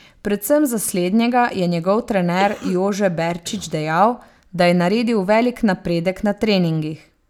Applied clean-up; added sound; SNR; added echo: none; Cough; 17 dB; none.